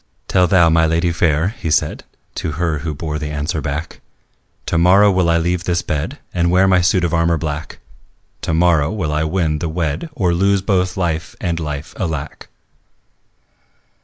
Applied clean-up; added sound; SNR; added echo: none; none; none; none.